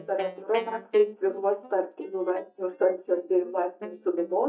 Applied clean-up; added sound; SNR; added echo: neural mask model DeepFilterNet 3.